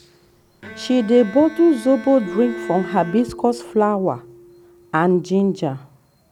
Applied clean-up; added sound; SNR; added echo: none; Bowed string instrument + Keyboard (musical); 16 dB; none.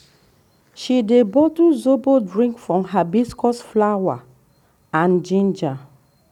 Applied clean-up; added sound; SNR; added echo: none; none; none; none.